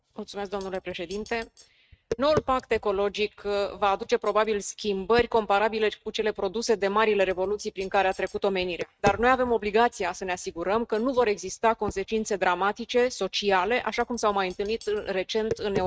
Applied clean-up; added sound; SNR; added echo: neural mask model RNNoise.